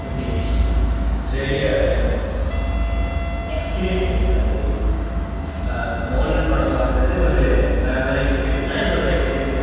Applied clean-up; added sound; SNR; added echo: none; Wind instrument, woodwind instrument; 18 dB; reverberation time 2.1 s.